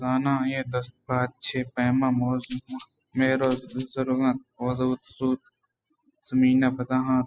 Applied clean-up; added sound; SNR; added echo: classical method spectral subtraction.